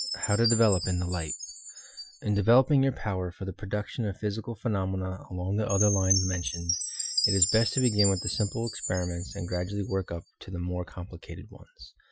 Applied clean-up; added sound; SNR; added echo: classical method Wiener filter.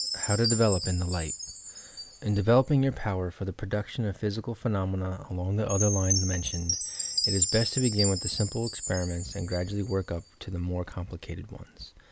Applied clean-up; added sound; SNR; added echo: none; Chime; 6 dB; none.